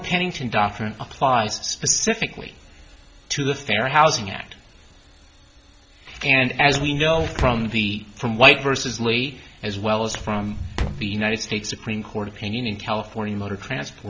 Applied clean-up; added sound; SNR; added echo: none; Walk, footsteps; 7 dB; none.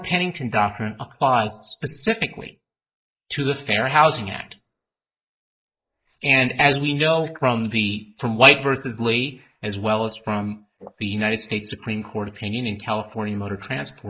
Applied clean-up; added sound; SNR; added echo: neural mask model Resemble Enhance denoiser.